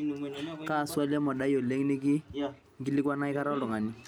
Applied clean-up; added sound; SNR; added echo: none; none; none; none.